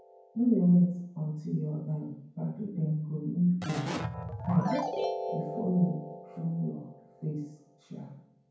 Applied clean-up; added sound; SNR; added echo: none; Keyboard (musical); 8 dB; reverberation time 0.9 s.